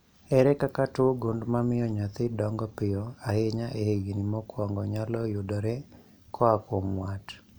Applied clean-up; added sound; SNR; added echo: none; none; none; none.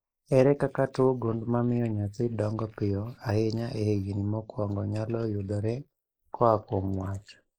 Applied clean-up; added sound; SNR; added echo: neural mask model Resemble Enhance denoiser.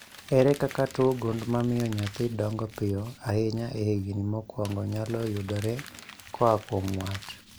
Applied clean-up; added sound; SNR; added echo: none; Crumpling, crinkling; 19 dB; none.